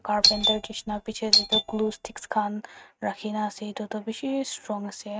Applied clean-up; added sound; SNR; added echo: neural mask model RNNoise.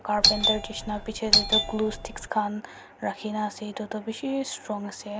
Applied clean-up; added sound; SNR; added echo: none; Doorbell; -5 dB; none.